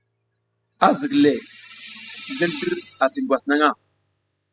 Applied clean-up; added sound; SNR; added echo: classical method spectral subtraction.